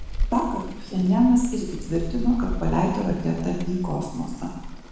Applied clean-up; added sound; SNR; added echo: none; Rain; 6 dB; reverberation time 0.9 s.